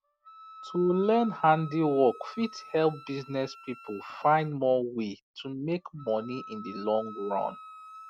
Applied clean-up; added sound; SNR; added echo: none; Wind instrument, woodwind instrument; 18 dB; none.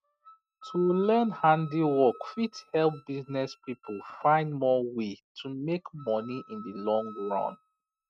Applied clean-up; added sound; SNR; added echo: neural mask model RNNoise.